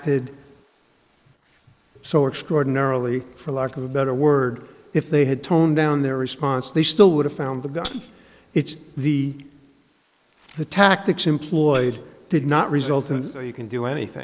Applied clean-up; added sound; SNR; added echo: neural mask model Resemble Enhance denoiser.